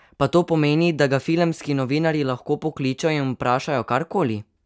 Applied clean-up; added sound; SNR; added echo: none; none; none; none.